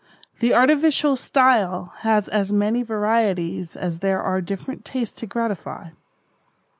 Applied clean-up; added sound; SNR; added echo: none; none; none; none.